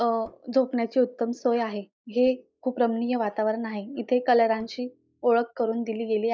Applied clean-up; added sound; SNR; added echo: neural mask model DeepFilterNet 3.